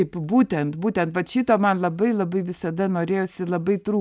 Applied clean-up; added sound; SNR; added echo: none; none; none; none.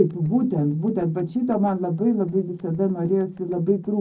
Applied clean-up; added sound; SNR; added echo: neural separator model SepFormer DNS4.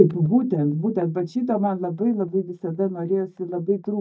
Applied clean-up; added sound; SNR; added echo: neural mask model DeepFilterNet 3.